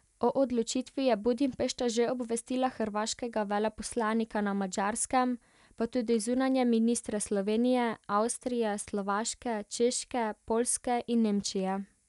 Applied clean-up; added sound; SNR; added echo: none; none; none; none.